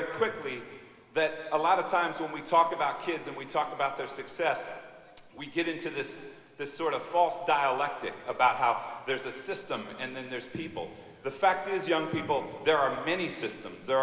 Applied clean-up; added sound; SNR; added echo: none; none; none; none.